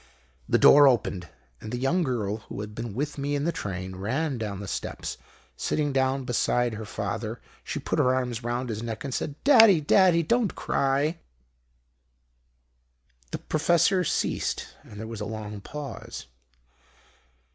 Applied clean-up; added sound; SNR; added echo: none; Finger snapping; 2 dB; none.